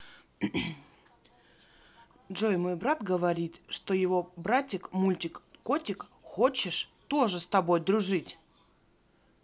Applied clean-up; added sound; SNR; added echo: none; none; none; none.